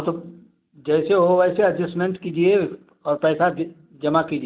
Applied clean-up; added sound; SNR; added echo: none; none; none; none.